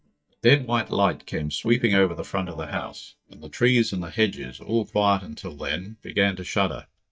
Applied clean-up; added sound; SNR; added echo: neural mask model DeepFilterNet 3.